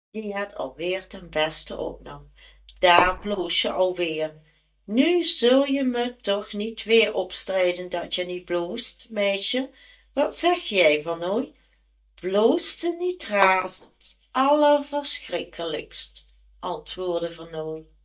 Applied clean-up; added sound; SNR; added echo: neural mask model DeepFilterNet 3.